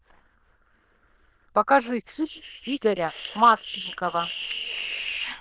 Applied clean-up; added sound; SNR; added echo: neural diffusion model UNIVERSE++.